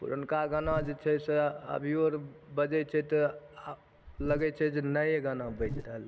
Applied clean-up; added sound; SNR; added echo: none; Buzz; 7 dB; none.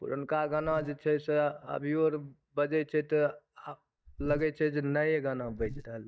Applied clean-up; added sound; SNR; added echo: neural mask model DeepFilterNet 3.